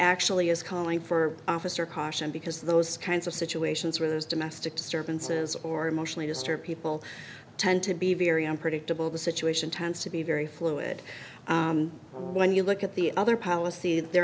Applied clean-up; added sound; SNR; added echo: none; Brass instrument; 15 dB; none.